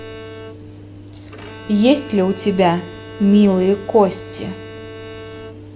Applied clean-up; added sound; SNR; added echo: none; Bowed string instrument; 17 dB; none.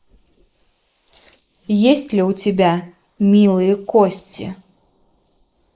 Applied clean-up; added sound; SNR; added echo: neural mask model Resemble Enhance denoiser.